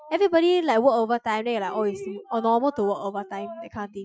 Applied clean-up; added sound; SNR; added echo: classical method Wiener filter.